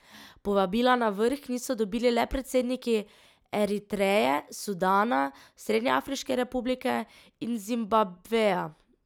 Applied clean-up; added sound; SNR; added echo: none; none; none; none.